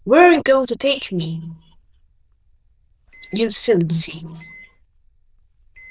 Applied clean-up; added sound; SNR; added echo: neural diffusion model UNIVERSE++.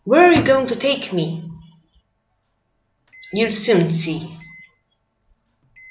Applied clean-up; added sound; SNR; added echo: none; Microwave oven; 15 dB; none.